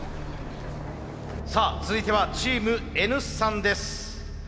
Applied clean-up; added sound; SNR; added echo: none; none; none; none.